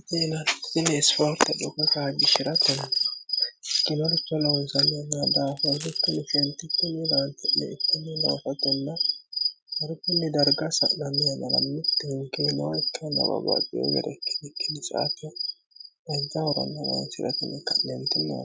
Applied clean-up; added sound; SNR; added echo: none; Coin (dropping); 17 dB; none.